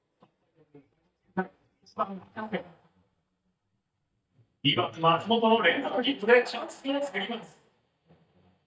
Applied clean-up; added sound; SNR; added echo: neural mask model DeepFilterNet 3.